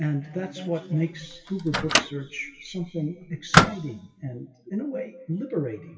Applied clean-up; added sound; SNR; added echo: classical method WPE with log-MMSE.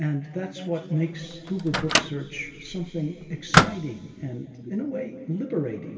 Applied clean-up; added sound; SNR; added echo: none; Microwave oven; -3 dB; reverberation time 2.5 s.